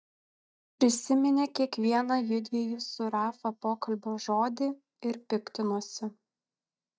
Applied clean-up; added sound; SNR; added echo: neural mask model DeepFilterNet 3.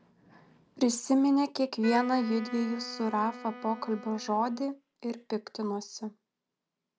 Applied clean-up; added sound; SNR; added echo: none; Wind instrument, woodwind instrument; 14 dB; none.